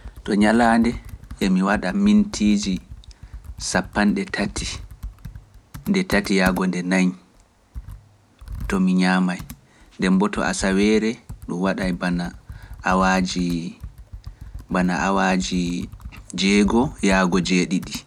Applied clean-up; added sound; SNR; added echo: none; Computer keyboard; 15 dB; none.